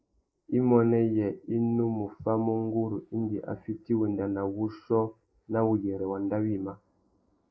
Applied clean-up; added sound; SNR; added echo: neural mask model Resemble Enhance denoiser.